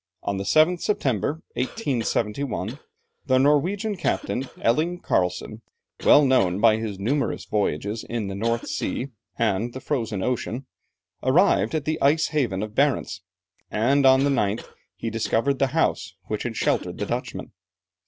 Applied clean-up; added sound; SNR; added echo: none; Cough; 19 dB; none.